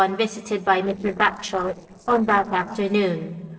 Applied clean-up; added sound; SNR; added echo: neural separator model SepFormer DNS4.